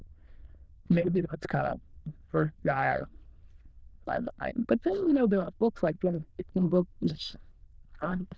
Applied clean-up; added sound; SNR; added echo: neural diffusion model UNIVERSE++.